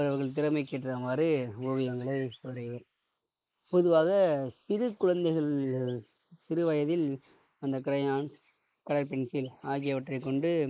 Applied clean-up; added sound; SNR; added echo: neural mask model Resemble Enhance denoiser.